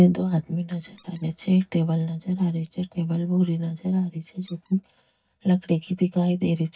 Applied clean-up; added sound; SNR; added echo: neural mask model DeepFilterNet 3.